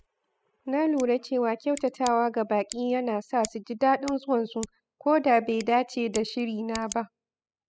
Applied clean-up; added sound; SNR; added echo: classical method spectral subtraction.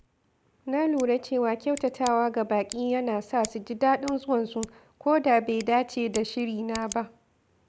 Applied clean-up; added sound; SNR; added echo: none; Scissors; 19 dB; none.